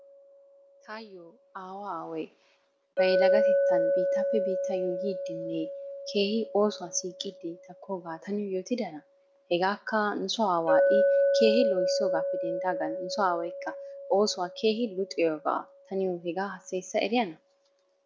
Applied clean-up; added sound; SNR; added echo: none; Chink, clink; 0 dB; none.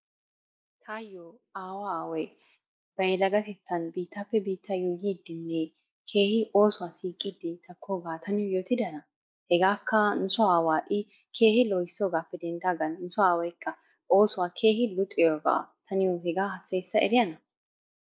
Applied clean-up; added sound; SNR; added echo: neural mask model Resemble Enhance denoiser.